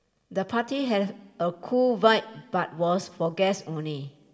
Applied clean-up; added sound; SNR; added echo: none; none; none; reverberation time 1.1 s.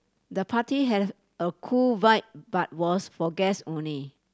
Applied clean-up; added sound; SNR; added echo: none; none; none; none.